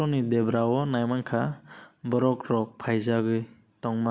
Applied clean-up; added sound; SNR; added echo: none; none; none; none.